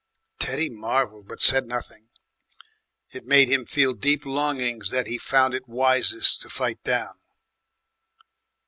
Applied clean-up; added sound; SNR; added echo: none; none; none; none.